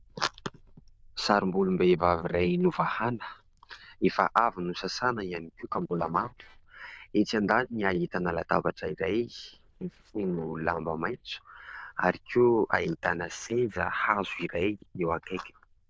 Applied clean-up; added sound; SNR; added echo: neural diffusion model UNIVERSE++.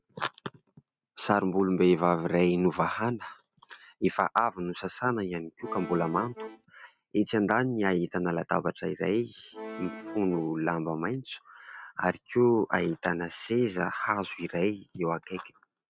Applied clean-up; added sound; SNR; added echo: neural mask model RNNoise.